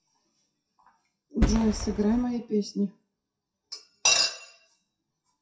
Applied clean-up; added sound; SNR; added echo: classical method WPE with log-MMSE.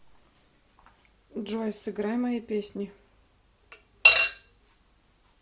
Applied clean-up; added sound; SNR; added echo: none; none; none; none.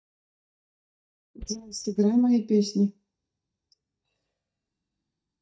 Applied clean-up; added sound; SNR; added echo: neural mask model DeepFilterNet 3.